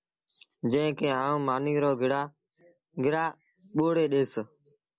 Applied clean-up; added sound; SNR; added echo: none; none; none; none.